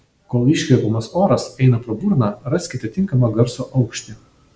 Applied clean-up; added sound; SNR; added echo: none; none; none; none.